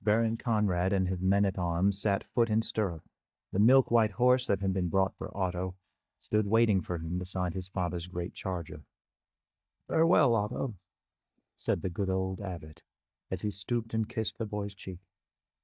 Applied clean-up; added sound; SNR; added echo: neural mask model DeepFilterNet 3.